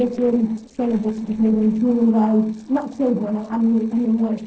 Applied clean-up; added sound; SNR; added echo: neural separator model SepFormer DNS4.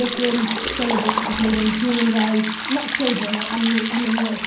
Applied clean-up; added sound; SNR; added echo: none; Liquid; 0 dB; reverberation time 0.6 s.